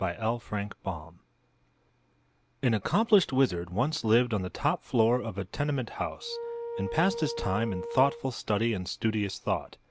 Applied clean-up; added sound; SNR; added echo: none; Wind instrument, woodwind instrument; 9 dB; none.